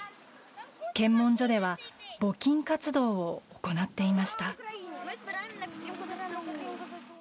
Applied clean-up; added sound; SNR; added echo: none; none; none; none.